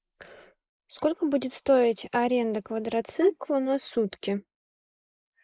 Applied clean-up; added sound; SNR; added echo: neural mask model Resemble Enhance denoiser.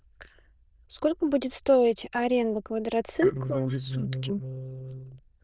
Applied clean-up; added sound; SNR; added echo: neural diffusion model UNIVERSE++.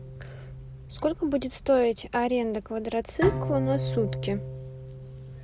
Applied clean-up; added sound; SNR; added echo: none; Bowed string instrument; 6 dB; none.